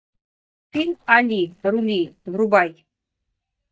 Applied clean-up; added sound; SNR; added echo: neural mask model DeepFilterNet 3.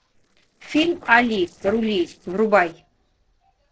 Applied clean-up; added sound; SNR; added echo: neural separator model SepFormer DNS4.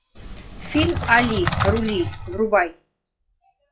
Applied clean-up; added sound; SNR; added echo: classical method log-MMSE.